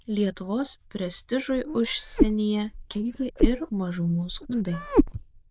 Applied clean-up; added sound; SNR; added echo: neural diffusion model UNIVERSE++.